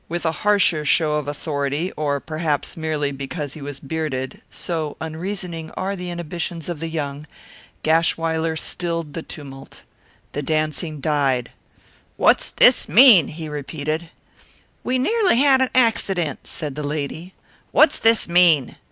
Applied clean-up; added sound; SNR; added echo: none; none; none; none.